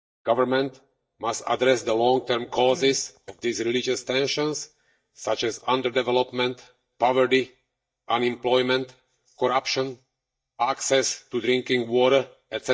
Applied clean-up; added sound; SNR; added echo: neural mask model DeepFilterNet 3.